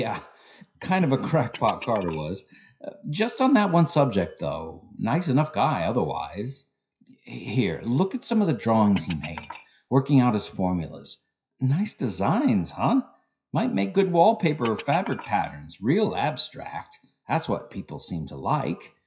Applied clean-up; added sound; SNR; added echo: classical method WPE with log-MMSE.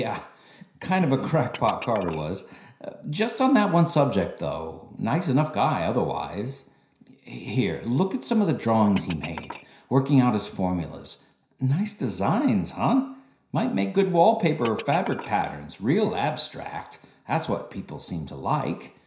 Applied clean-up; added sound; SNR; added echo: none; Glass; 19 dB; reverberation time 0.5 s.